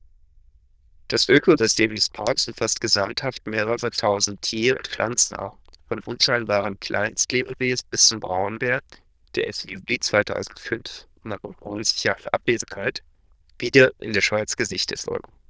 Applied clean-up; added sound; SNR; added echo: neural diffusion model UNIVERSE++.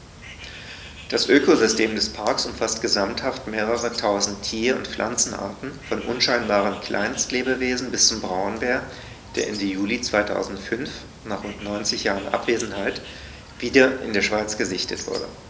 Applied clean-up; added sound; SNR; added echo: none; Bird; 17 dB; none.